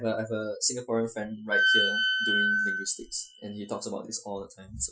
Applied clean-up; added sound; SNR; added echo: classical method Wiener filter.